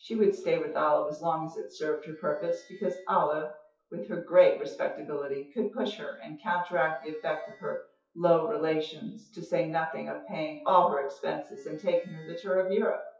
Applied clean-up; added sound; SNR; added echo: classical method WPE with log-MMSE.